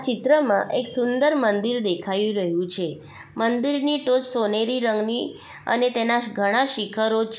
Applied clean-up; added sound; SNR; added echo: none; none; none; none.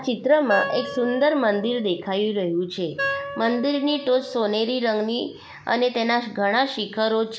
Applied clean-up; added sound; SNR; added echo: none; Wind instrument, woodwind instrument; 10 dB; none.